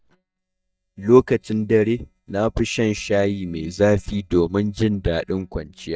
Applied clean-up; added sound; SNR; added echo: neural mask model DeepFilterNet 3.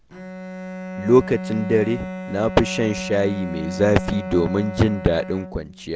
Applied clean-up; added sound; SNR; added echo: none; Bowed string instrument; 9 dB; none.